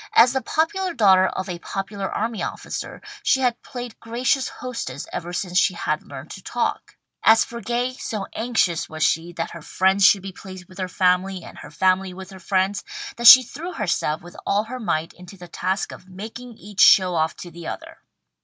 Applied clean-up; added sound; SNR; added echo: none; none; none; none.